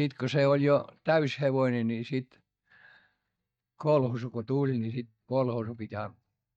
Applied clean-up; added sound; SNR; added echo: neural mask model DeepFilterNet 3.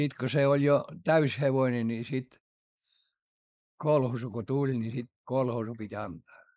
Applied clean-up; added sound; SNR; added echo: neural mask model Resemble Enhance denoiser.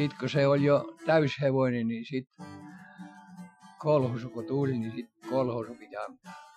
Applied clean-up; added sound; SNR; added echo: classical method Wiener filter.